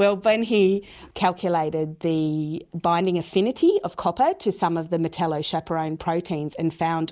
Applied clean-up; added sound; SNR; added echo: none; none; none; none.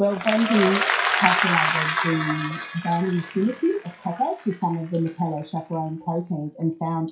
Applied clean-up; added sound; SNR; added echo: classical method WPE with log-MMSE.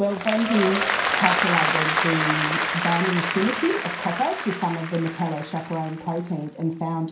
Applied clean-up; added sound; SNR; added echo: none; Applause; 1 dB; reverberation time 0.5 s.